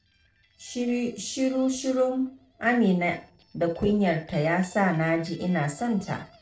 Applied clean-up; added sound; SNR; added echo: neural separator model SepFormer DNS4.